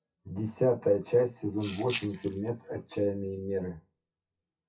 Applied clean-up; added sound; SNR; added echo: classical method WPE with log-MMSE.